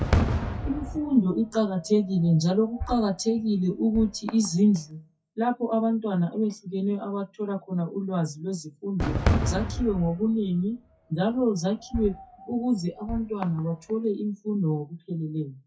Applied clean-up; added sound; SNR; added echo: classical method WPE with log-MMSE.